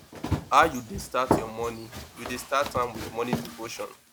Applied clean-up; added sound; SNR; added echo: none; Run; 4 dB; none.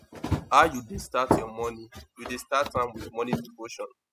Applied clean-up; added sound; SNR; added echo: classical method spectral subtraction.